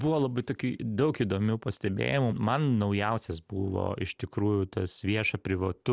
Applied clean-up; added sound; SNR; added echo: none; none; none; none.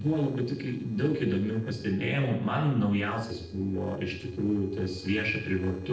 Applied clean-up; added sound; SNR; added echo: neural separator model SepFormer DNS4.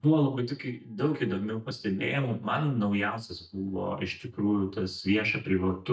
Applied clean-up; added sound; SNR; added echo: neural mask model DeepFilterNet 3.